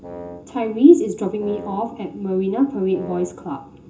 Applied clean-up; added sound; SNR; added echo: none; Wind instrument, woodwind instrument; 17 dB; reverberation time 0.2 s.